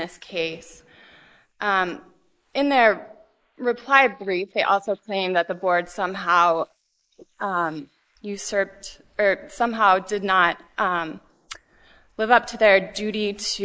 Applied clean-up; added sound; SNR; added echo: neural mask model Resemble Enhance denoiser.